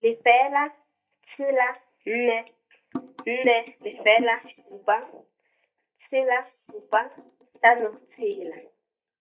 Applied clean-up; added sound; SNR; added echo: neural mask model DeepFilterNet 3.